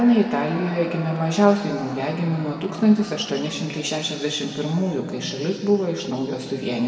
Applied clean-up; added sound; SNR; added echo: none; Crowd / Cheering; 18 dB; reverberation time 2.0 s.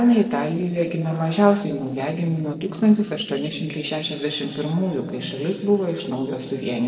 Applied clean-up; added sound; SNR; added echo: neural separator model SepFormer DNS4.